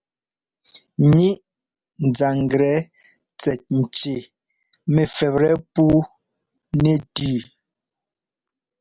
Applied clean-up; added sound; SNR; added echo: none; none; none; none.